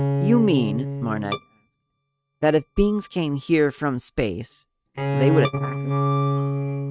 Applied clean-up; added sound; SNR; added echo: neural mask model RNNoise.